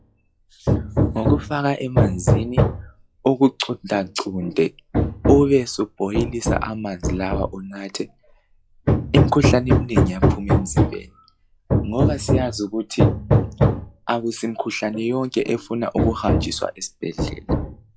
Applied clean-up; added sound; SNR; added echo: classical method log-MMSE.